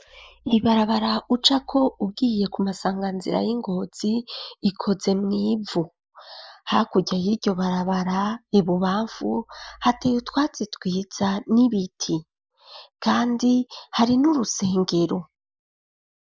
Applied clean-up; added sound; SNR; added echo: neural mask model Resemble Enhance denoiser.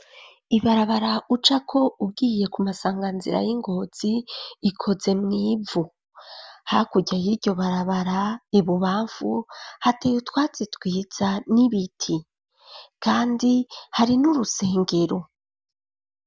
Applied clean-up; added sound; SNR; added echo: none; none; none; none.